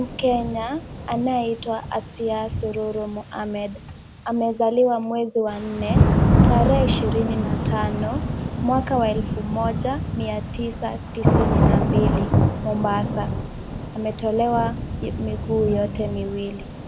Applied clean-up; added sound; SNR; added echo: none; Thunder / Rain; -1 dB; none.